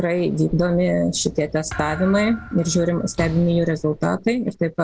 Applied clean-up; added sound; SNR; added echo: none; Sliding door / Slam + Thump, thud; 16 dB; none.